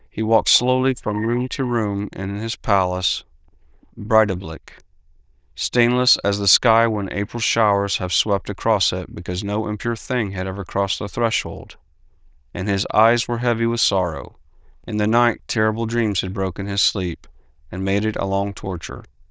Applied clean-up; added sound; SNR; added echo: neural diffusion model UNIVERSE++.